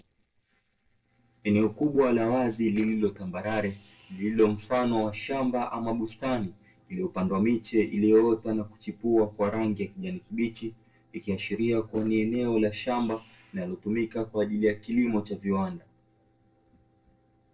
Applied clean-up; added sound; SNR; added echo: neural separator model SepFormer DNS4.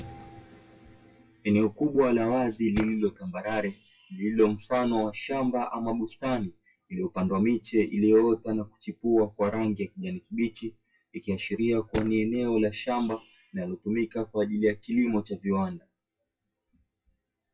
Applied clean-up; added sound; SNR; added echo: classical method WPE with log-MMSE.